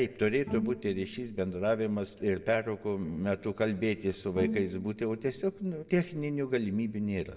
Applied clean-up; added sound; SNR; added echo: none; Bowed string instrument; 11 dB; reverberation time 1.3 s.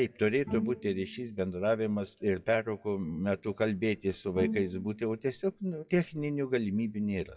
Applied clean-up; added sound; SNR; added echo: classical method WPE with log-MMSE.